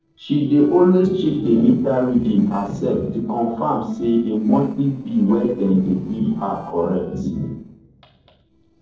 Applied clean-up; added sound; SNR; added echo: neural separator model SepFormer DNS4.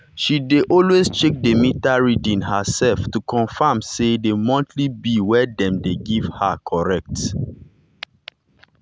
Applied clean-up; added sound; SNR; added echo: none; none; none; none.